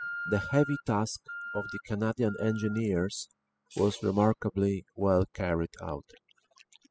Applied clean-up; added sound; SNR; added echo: classical method spectral subtraction.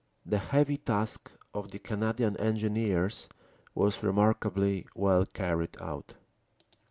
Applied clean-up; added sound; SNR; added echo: none; none; none; none.